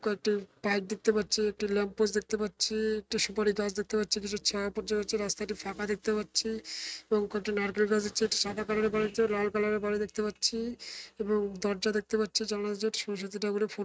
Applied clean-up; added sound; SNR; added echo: neural mask model RNNoise.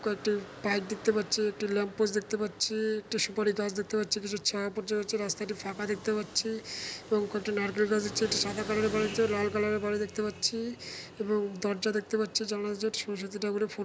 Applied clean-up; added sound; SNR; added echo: none; none; none; none.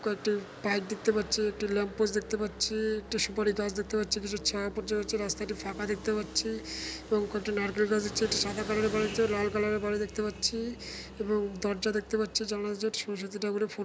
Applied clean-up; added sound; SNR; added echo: none; Musical instrument; 18 dB; none.